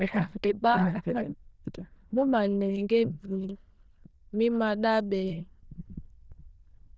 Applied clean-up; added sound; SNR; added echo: neural diffusion model UNIVERSE++.